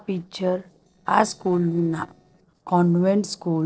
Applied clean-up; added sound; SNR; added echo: neural separator model SepFormer DNS4.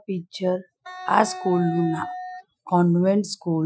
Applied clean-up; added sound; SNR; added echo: classical method Wiener filter.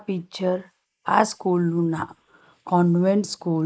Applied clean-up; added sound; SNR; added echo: neural mask model Resemble Enhance denoiser.